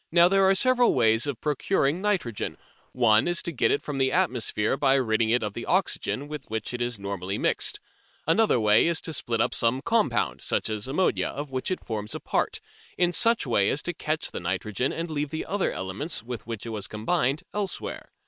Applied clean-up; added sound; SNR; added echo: neural separator model SepFormer WHAM!.